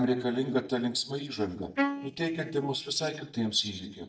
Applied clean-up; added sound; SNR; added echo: neural mask model DeepFilterNet 3.